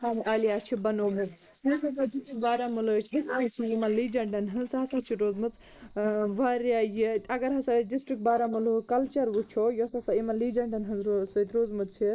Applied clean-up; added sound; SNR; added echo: neural mask model Resemble Enhance denoiser.